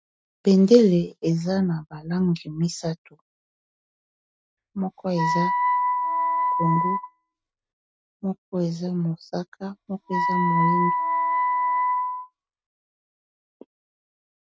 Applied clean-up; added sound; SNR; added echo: neural mask model RNNoise.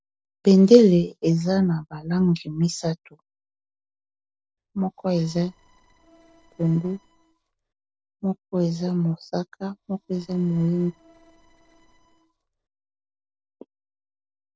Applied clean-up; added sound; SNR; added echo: neural separator model SepFormer DNS4.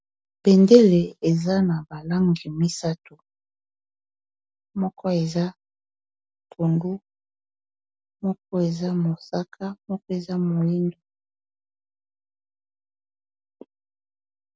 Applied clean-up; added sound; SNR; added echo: none; none; none; none.